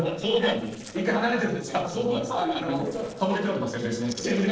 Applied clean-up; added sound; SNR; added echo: neural separator model SepFormer DNS4.